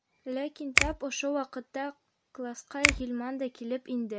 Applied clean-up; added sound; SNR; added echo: none; Finger snapping; -1 dB; none.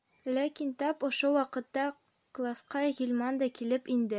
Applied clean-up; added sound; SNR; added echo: none; none; none; none.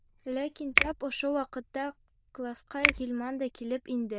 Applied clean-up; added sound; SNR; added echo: neural diffusion model UNIVERSE++.